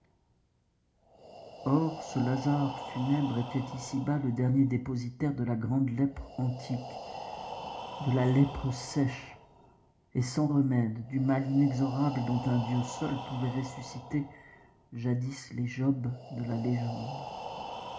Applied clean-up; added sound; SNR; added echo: none; Breathing; 13 dB; reverberation time 0.4 s.